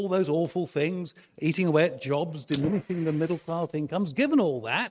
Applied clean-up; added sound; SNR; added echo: neural mask model RNNoise.